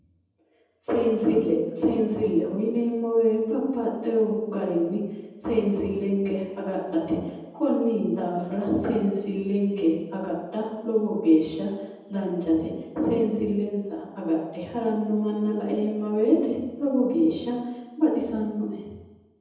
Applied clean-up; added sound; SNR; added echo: none; none; none; reverberation time 1.1 s.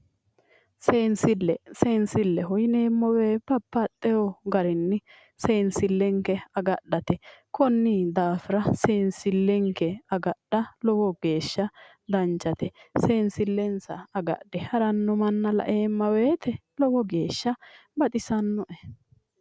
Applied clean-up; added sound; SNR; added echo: none; none; none; none.